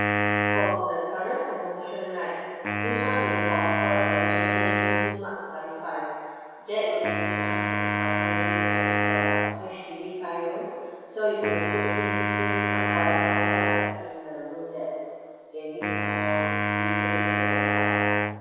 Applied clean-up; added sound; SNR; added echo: none; Wind instrument, woodwind instrument; -4 dB; reverberation time 1.9 s.